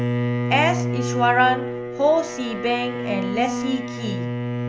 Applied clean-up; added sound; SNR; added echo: none; Bowed string instrument; 2 dB; none.